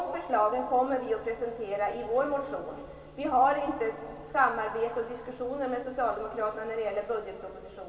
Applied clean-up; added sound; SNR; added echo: none; none; none; reverberation time 2.7 s.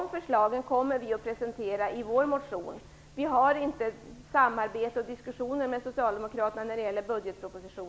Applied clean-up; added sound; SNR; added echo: none; none; none; none.